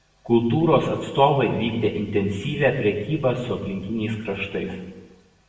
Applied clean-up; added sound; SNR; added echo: none; none; none; reverberation time 1.0 s.